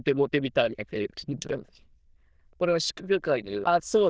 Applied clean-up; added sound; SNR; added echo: neural diffusion model UNIVERSE++.